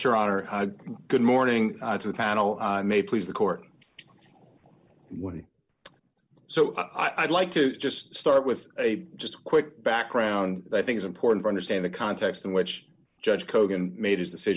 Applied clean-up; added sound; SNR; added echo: none; none; none; none.